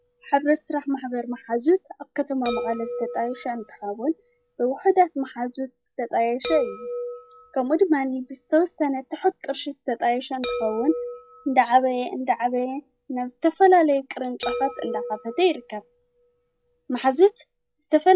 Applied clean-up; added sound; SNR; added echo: classical method log-MMSE.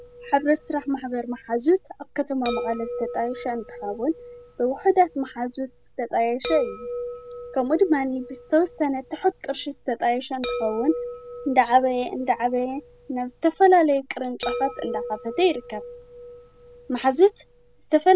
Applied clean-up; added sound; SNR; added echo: none; Chime; 13 dB; none.